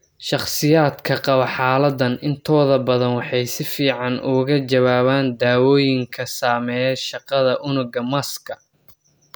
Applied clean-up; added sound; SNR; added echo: none; none; none; none.